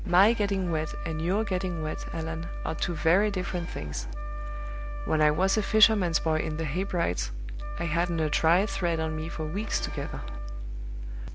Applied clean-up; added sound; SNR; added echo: none; Bell + Wind instrument, woodwind instrument; 17 dB; none.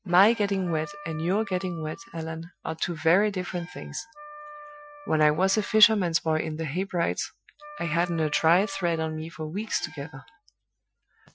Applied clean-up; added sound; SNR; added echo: classical method Wiener filter.